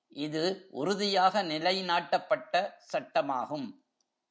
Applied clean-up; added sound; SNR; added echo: none; none; none; none.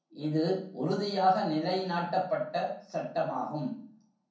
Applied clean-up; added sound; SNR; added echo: none; none; none; reverberation time 0.6 s.